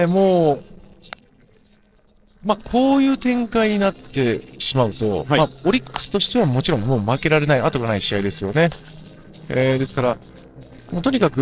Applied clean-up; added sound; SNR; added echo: neural separator model SepFormer DNS4.